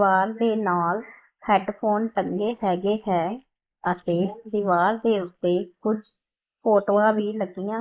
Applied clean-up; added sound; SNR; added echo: neural mask model Resemble Enhance denoiser.